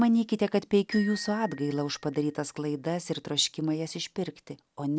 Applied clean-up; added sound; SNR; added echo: none; Glockenspiel; 19 dB; none.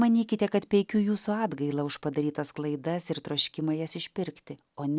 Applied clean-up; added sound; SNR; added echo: none; none; none; none.